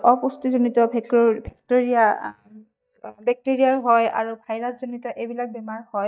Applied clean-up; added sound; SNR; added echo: neural mask model DeepFilterNet 3.